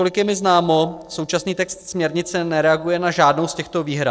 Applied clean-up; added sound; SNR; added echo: neural separator model SepFormer DNS4.